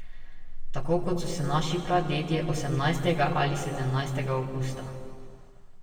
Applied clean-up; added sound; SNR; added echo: none; none; none; reverberation time 2.2 s.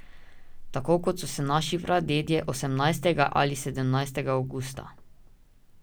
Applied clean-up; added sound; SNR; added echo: none; none; none; none.